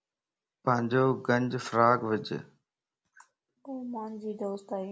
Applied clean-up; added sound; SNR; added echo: none; none; none; none.